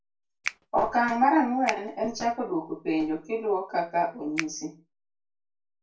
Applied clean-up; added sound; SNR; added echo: none; Finger snapping; 8 dB; reverberation time 0.2 s.